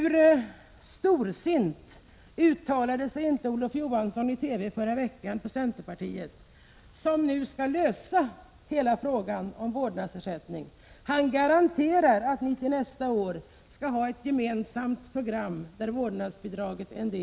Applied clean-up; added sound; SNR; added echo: none; none; none; none.